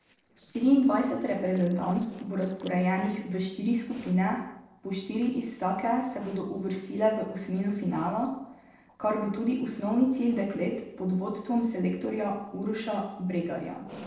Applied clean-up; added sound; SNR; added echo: neural separator model SepFormer DNS4.